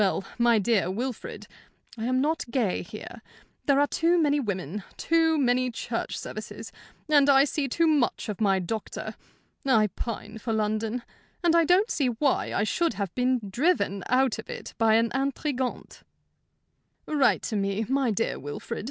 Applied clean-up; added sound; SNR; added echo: none; none; none; none.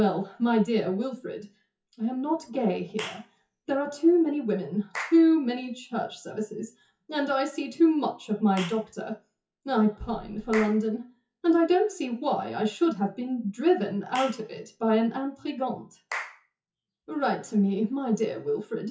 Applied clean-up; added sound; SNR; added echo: classical method WPE with log-MMSE.